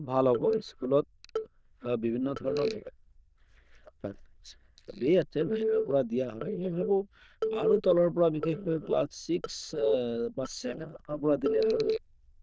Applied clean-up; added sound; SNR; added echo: neural diffusion model UNIVERSE++.